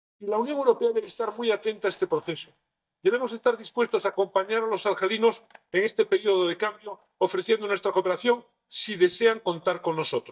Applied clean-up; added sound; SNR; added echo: neural mask model DeepFilterNet 3.